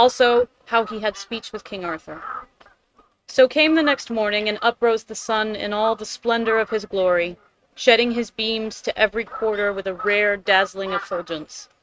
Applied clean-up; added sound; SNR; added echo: neural mask model RNNoise.